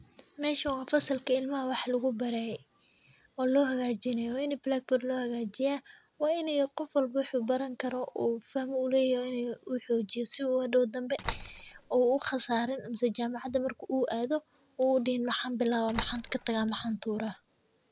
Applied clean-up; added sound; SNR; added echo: none; Slam; 12 dB; none.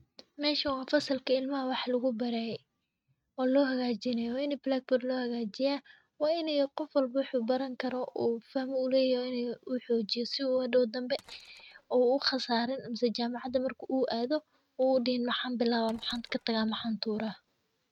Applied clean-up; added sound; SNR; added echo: neural mask model RNNoise.